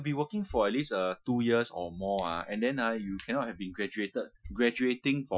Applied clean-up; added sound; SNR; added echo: classical method Wiener filter.